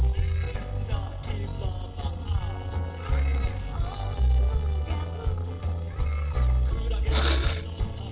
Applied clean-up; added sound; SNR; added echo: neural separator model SepFormer DNS4.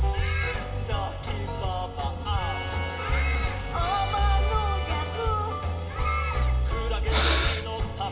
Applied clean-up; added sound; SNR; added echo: none; Breathing; 4 dB; reverberation time 1.8 s.